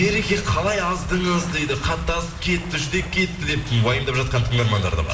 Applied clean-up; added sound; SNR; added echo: none; Ocean; 18 dB; reverberation time 1.4 s.